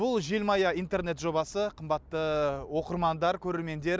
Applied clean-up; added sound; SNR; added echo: none; none; none; none.